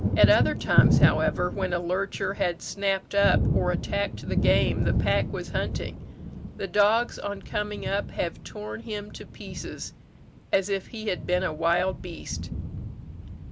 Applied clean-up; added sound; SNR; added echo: none; Thunder; 1 dB; none.